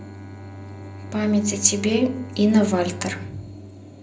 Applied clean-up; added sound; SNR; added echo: none; Bowed string instrument; 13 dB; reverberation time 0.4 s.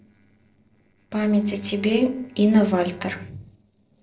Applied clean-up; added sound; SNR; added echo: neural separator model SepFormer DNS4.